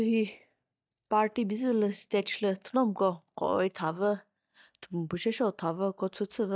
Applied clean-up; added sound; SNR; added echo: neural mask model DeepFilterNet 3.